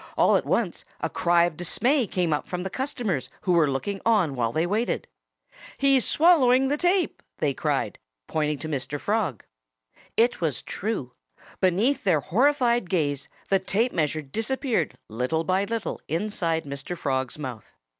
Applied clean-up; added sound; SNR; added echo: none; none; none; none.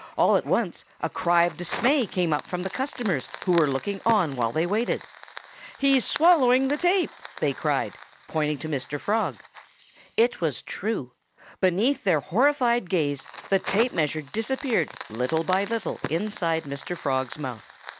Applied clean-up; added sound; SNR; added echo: none; Fire; 16 dB; none.